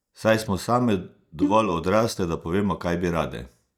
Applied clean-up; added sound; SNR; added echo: neural mask model DeepFilterNet 3.